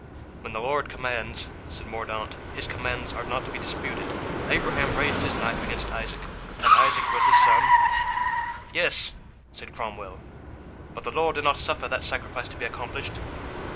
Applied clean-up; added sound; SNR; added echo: none; Car; -4 dB; none.